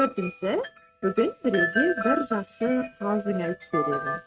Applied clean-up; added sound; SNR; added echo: neural mask model RNNoise.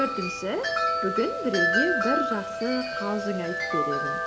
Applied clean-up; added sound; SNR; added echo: none; Wind chime; -2 dB; none.